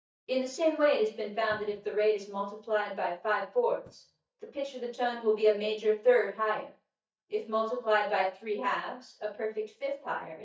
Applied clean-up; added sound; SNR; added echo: neural mask model DeepFilterNet 3.